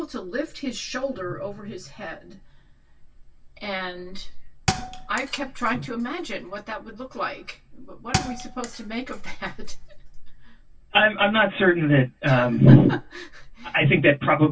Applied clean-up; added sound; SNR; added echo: none; Thump, thud; 12 dB; reverberation time 0.1 s.